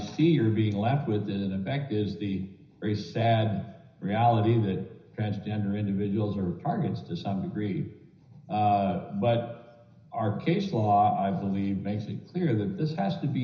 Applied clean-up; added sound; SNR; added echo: none; none; none; reverberation time 0.9 s.